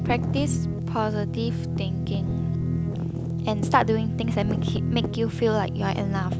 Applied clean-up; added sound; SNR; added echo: none; Guitar; -1 dB; none.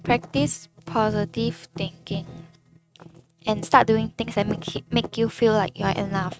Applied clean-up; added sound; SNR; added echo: neural mask model RNNoise.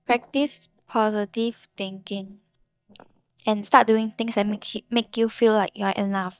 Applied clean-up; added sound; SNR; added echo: neural mask model DeepFilterNet 3.